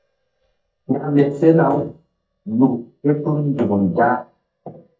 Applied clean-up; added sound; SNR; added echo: neural mask model DeepFilterNet 3.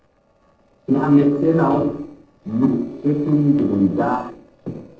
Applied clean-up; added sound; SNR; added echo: neural separator model SepFormer DNS4.